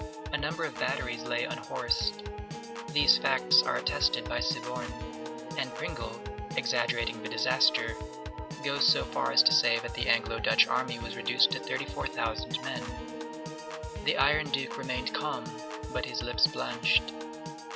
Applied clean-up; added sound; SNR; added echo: none; Piano / Organ; 7 dB; none.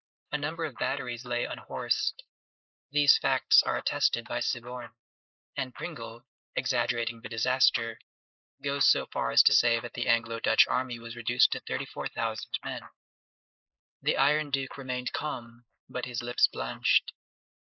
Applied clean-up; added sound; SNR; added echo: neural mask model Resemble Enhance denoiser.